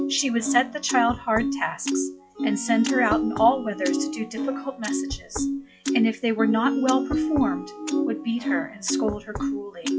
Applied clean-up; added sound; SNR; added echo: classical method log-MMSE.